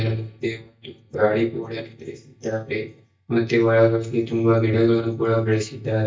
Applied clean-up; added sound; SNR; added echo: neural mask model DeepFilterNet 3.